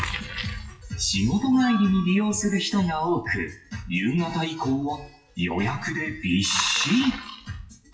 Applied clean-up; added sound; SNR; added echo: classical method WPE with log-MMSE.